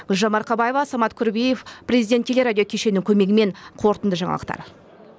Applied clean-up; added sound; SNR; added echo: none; none; none; none.